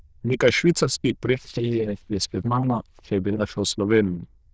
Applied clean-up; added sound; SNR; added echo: neural diffusion model UNIVERSE++.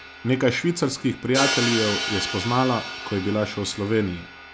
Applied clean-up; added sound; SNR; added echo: none; Crash cymbal; 6 dB; none.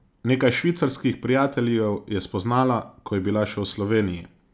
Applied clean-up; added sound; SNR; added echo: none; none; none; none.